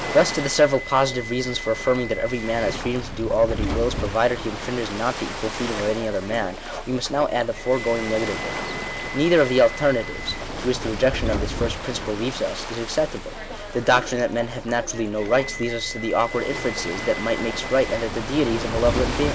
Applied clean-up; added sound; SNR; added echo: none; Subway, metro, underground + Ocean; 7 dB; none.